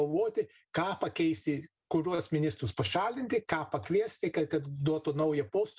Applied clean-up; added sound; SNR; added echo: none; none; none; none.